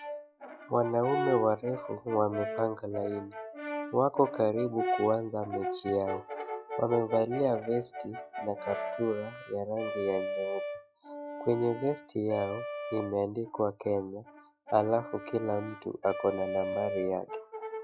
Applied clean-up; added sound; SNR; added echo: classical method log-MMSE.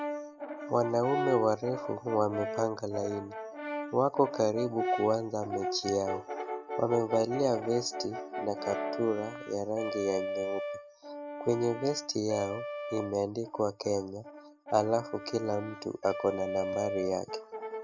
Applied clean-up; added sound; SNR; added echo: none; Brass instrument; 6 dB; none.